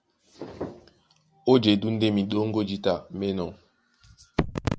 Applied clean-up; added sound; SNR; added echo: none; none; none; none.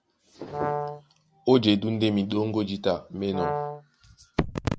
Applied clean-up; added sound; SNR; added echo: none; Brass instrument; 6 dB; none.